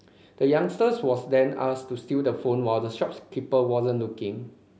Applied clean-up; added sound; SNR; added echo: none; none; none; none.